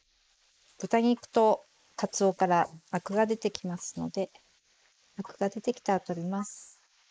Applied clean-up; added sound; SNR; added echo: neural mask model Resemble Enhance denoiser.